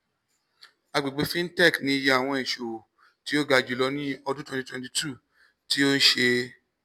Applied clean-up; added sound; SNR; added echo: none; none; none; none.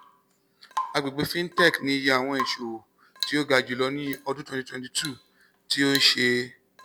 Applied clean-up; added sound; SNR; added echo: none; Drip / Water tap, faucet / Rain; 11 dB; none.